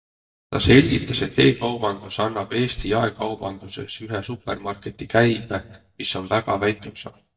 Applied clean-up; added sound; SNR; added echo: neural mask model DeepFilterNet 3.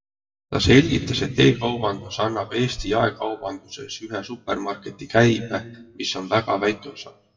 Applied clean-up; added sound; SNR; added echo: classical method WPE with log-MMSE.